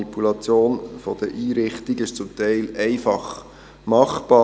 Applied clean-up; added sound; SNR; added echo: none; none; none; none.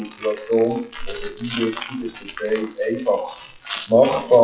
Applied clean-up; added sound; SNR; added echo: classical method WPE with log-MMSE.